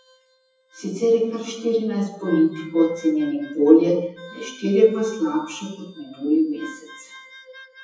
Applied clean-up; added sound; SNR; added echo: classical method WPE with log-MMSE.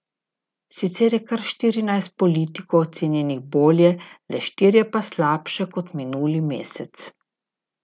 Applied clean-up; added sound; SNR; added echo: none; none; none; none.